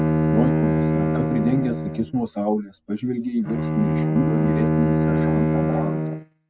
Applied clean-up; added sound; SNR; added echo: neural mask model RNNoise.